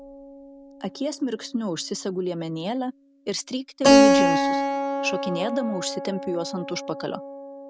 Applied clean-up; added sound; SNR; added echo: none; Keyboard (musical); -5 dB; none.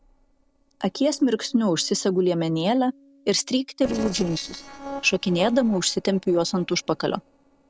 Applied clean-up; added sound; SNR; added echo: neural separator model SepFormer DNS4.